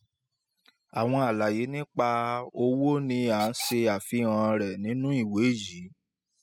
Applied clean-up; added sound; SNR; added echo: classical method spectral subtraction.